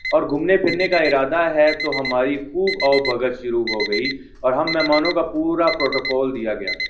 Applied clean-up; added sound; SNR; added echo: none; Alarm; 9 dB; reverberation time 0.5 s.